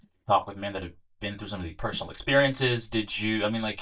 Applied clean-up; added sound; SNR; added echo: neural mask model DeepFilterNet 3.